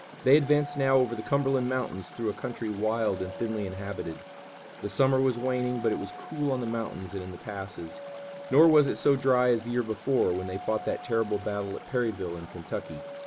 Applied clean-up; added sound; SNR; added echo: none; Chatter / Stream + Doorbell; 15 dB; none.